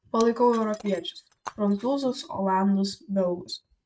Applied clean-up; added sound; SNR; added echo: neural mask model RNNoise.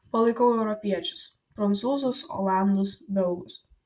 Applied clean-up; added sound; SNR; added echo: none; none; none; none.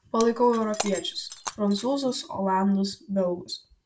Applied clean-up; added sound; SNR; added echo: none; Shatter; 15 dB; none.